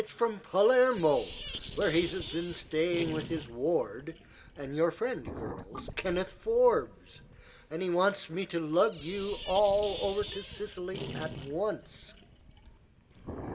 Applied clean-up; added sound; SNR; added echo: none; Sink (filling or washing); 10 dB; reverberation time 0.3 s.